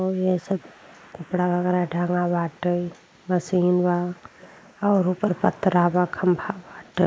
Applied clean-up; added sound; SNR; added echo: neural mask model Resemble Enhance denoiser.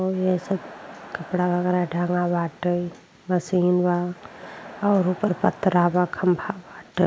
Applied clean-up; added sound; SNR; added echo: none; Crowd; 19 dB; none.